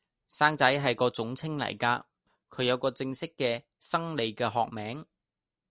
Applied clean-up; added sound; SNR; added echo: none; none; none; none.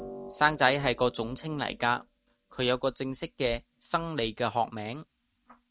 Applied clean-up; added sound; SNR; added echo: neural mask model RNNoise.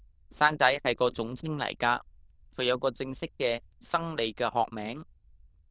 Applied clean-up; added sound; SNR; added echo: neural diffusion model UNIVERSE++.